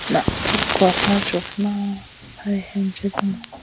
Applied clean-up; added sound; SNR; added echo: none; Fire; 4 dB; none.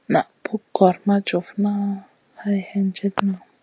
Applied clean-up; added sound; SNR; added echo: none; none; none; none.